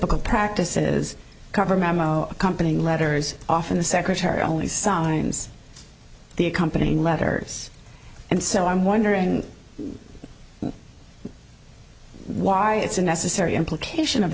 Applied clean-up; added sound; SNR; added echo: none; none; none; none.